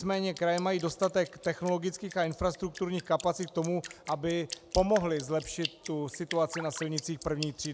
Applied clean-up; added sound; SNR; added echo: none; Drip; 15 dB; none.